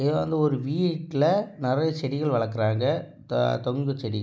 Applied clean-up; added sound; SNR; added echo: none; none; none; none.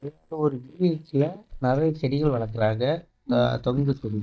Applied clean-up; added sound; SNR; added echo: neural mask model DeepFilterNet 3.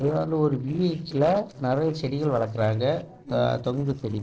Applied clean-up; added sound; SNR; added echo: neural separator model SepFormer DNS4.